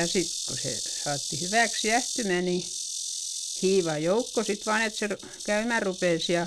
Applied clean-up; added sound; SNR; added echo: neural mask model RNNoise.